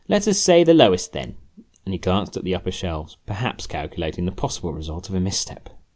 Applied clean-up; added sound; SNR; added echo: none; none; none; none.